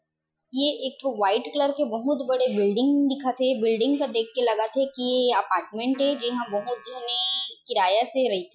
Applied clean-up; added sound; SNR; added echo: classical method Wiener filter.